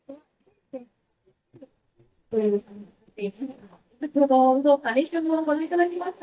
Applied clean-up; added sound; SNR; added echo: neural mask model DeepFilterNet 3.